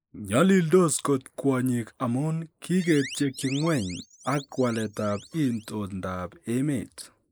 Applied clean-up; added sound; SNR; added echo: neural mask model Resemble Enhance denoiser.